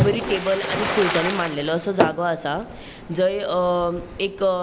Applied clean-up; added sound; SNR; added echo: none; Tap / Hammer + Splash, splatter; 4 dB; none.